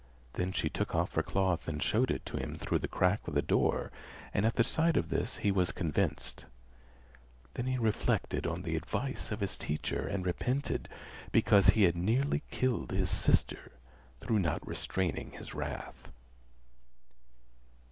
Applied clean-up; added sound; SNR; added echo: none; none; none; none.